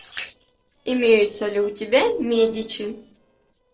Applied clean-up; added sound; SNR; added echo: neural separator model SepFormer DNS4.